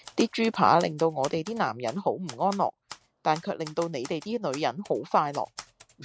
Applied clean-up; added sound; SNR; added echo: none; Typewriter; 19 dB; none.